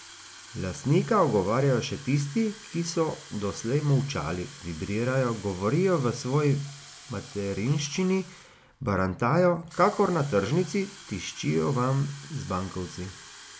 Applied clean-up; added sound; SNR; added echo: none; Fill (with liquid) / Water tap, faucet; 19 dB; none.